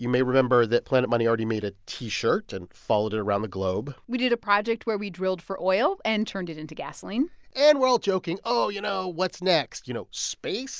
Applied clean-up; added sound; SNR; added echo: none; none; none; none.